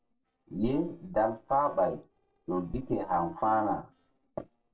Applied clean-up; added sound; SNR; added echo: neural separator model SepFormer DNS4.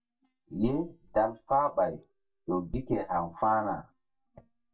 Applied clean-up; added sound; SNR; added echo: neural mask model DeepFilterNet 3.